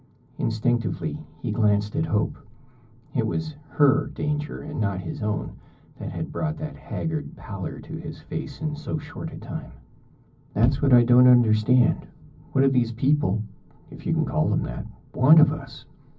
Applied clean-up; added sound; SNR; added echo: none; Bass drum; 11 dB; reverberation time 0.4 s.